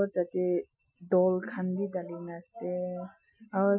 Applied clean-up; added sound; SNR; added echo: classical method Wiener filter.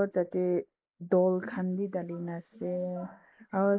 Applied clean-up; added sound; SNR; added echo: neural mask model Resemble Enhance denoiser.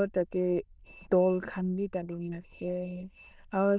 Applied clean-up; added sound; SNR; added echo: neural diffusion model UNIVERSE++.